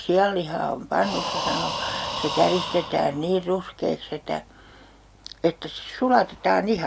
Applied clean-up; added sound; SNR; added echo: none; Breathing; 7 dB; none.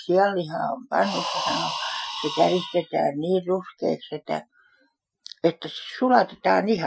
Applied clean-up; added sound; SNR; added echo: classical method Wiener filter.